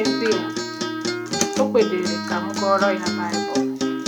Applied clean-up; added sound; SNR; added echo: none; Acoustic guitar; 0 dB; none.